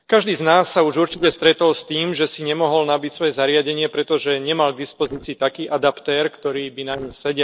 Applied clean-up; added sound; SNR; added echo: neural separator model SepFormer DNS4.